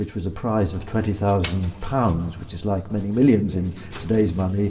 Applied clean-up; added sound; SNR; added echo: none; Engine; 19 dB; reverberation time 3.0 s.